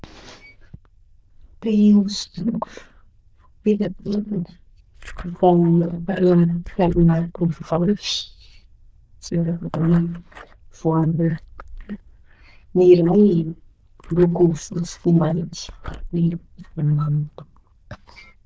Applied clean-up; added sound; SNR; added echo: neural diffusion model UNIVERSE++.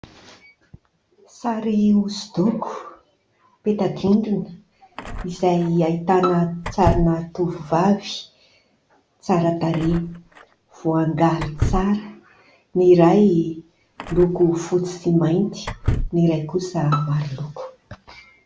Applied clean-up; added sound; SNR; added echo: none; Door / Car + Bowed string instrument; 8 dB; none.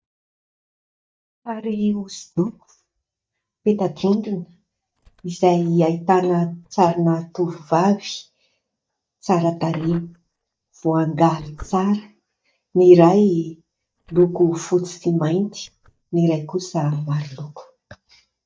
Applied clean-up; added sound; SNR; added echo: neural mask model DeepFilterNet 3.